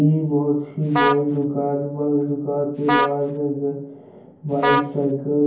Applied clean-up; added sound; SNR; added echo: none; Vehicle horn, car horn, honking; 5 dB; reverberation time 0.9 s.